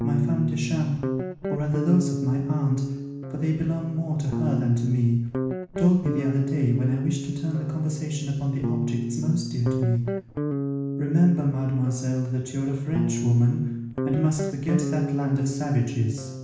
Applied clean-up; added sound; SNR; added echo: none; Guitar; 4 dB; reverberation time 0.9 s.